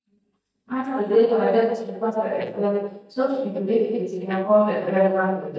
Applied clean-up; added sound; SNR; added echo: neural mask model DeepFilterNet 3.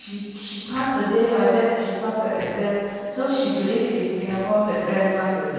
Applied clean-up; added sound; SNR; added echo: neural separator model SepFormer DNS4.